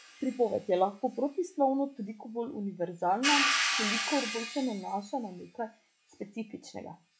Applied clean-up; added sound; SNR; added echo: classical method log-MMSE.